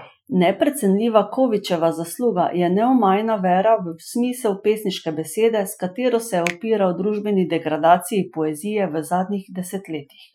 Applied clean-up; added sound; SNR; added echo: classical method Wiener filter.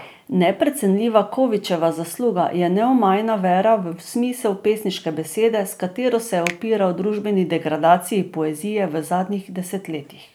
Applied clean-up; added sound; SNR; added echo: none; Finger snapping; 18 dB; none.